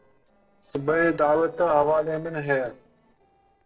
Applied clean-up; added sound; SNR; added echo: neural separator model SepFormer DNS4.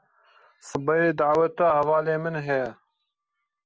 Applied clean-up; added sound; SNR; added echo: none; none; none; none.